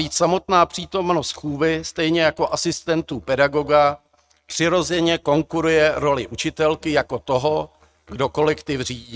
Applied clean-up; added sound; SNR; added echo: neural mask model RNNoise.